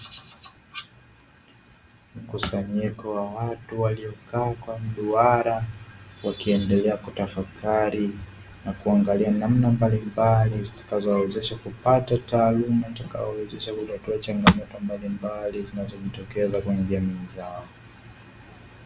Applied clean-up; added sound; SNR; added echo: none; none; none; none.